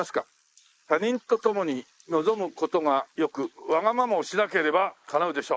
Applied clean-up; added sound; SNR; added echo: neural mask model Resemble Enhance denoiser.